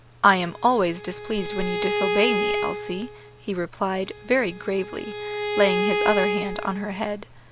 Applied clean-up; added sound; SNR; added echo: none; Bowed string instrument; 3 dB; none.